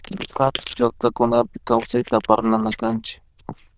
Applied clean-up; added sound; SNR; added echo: neural diffusion model UNIVERSE++.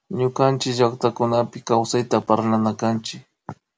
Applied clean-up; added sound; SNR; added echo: none; none; none; none.